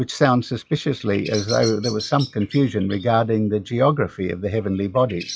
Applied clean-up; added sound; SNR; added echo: classical method log-MMSE.